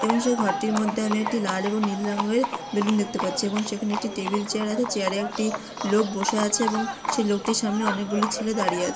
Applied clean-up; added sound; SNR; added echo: none; Livestock, farm animals, working animals; 5 dB; reverberation time 0.2 s.